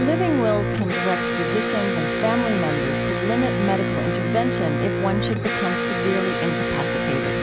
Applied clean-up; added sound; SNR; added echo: none; Electric guitar; -2 dB; none.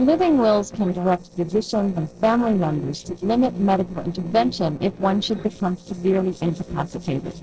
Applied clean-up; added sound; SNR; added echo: neural separator model SepFormer DNS4.